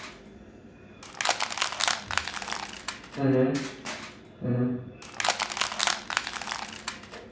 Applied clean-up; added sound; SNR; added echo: none; Crushing; -1 dB; reverberation time 0.7 s.